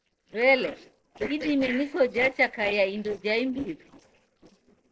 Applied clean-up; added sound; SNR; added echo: neural separator model SepFormer DNS4.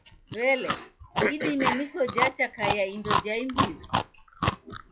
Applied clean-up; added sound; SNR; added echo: classical method log-MMSE.